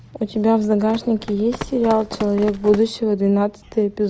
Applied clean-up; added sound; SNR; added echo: none; Run; 15 dB; none.